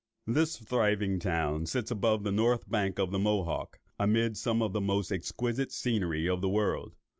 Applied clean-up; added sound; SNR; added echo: none; none; none; none.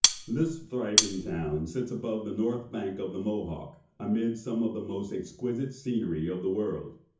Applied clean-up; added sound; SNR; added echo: none; Cutlery, silverware; -4 dB; reverberation time 0.6 s.